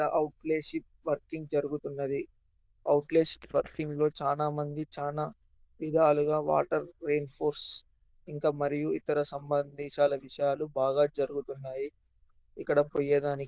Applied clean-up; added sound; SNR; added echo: neural diffusion model UNIVERSE++.